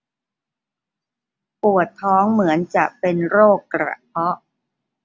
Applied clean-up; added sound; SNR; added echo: none; none; none; none.